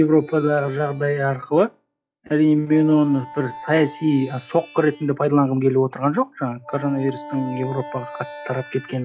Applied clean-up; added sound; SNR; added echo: classical method log-MMSE.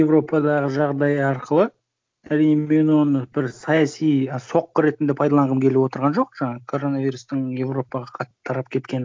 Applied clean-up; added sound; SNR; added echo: none; none; none; none.